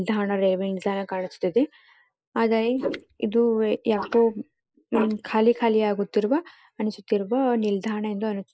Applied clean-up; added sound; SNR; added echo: neural mask model Resemble Enhance denoiser.